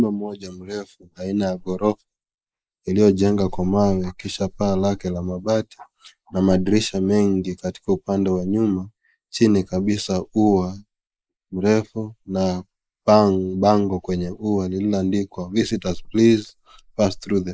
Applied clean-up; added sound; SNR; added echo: neural mask model Resemble Enhance denoiser.